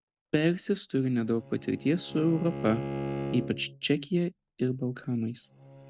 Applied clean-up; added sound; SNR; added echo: neural mask model RNNoise.